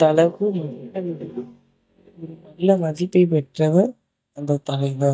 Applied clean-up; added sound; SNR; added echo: neural mask model DeepFilterNet 3.